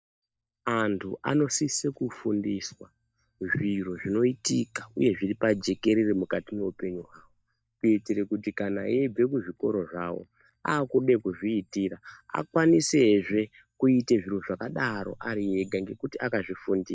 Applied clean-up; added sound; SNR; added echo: neural mask model DeepFilterNet 3.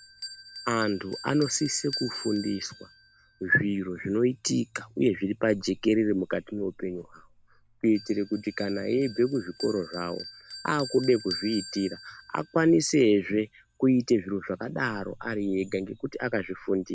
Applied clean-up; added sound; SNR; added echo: none; Bell; 17 dB; none.